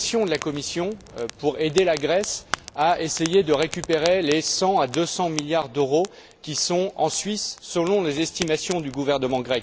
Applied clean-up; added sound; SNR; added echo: none; Fire; 16 dB; none.